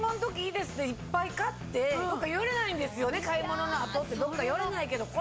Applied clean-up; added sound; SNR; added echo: none; none; none; none.